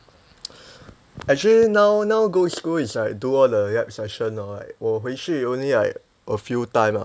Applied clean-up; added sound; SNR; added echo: none; none; none; none.